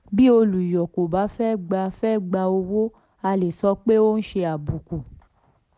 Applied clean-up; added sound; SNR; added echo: none; none; none; none.